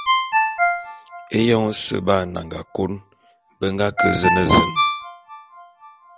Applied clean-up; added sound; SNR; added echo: none; Ringtone; 2 dB; none.